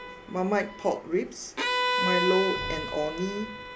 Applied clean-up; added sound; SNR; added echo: none; Bowed string instrument; 2 dB; none.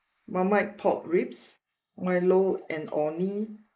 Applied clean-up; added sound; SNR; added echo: neural mask model Resemble Enhance denoiser.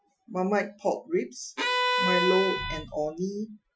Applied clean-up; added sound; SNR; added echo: classical method Wiener filter.